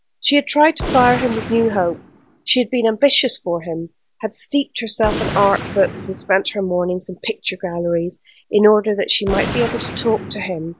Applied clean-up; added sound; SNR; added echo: none; Gunshot, gunfire; 11 dB; none.